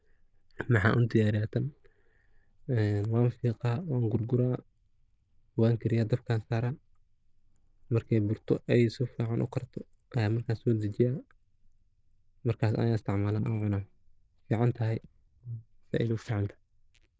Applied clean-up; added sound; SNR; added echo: neural diffusion model UNIVERSE++.